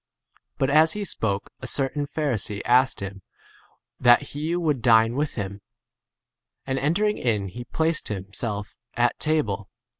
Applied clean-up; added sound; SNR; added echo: none; none; none; none.